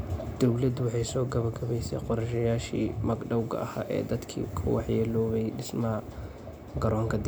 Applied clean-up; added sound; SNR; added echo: none; none; none; none.